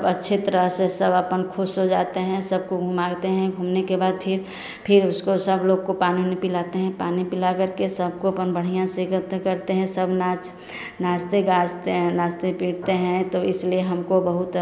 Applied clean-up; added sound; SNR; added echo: none; none; none; none.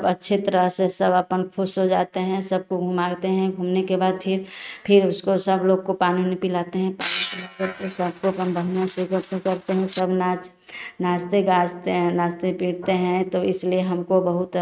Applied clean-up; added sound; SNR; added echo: neural mask model RNNoise.